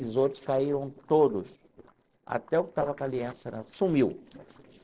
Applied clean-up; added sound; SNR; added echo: neural separator model SepFormer DNS4.